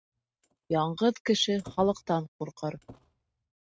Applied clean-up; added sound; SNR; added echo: neural mask model RNNoise.